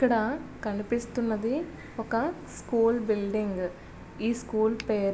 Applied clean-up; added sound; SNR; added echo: none; Finger snapping; 17 dB; none.